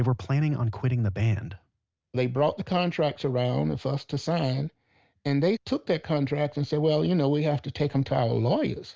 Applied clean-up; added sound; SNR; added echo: none; none; none; none.